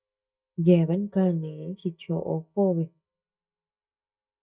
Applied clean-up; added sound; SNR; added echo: neural mask model DeepFilterNet 3.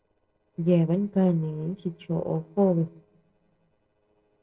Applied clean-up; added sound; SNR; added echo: neural separator model SepFormer DNS4.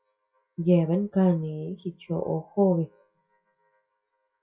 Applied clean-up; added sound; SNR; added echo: classical method WPE with log-MMSE.